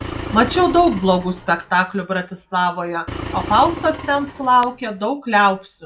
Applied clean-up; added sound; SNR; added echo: none; Engine; 12 dB; none.